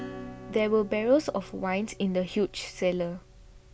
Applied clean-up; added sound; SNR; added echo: none; Acoustic guitar / Strum; 17 dB; none.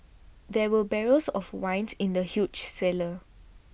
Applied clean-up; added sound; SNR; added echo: none; none; none; none.